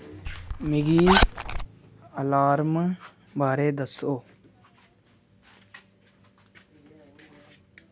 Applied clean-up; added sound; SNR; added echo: none; Zipper (clothing); -3 dB; none.